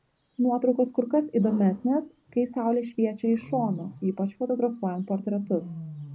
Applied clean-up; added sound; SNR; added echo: none; Wild animals; 18 dB; none.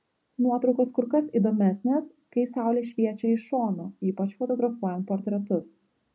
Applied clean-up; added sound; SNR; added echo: none; none; none; none.